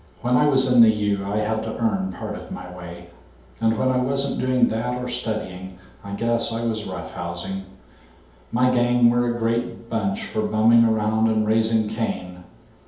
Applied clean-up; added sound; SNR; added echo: none; none; none; reverberation time 0.8 s.